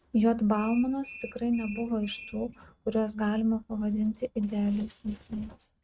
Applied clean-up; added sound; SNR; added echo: neural mask model RNNoise.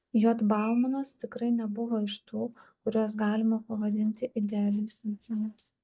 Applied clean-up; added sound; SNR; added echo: neural mask model DeepFilterNet 3.